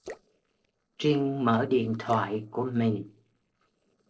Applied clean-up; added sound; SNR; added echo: neural separator model SepFormer DNS4.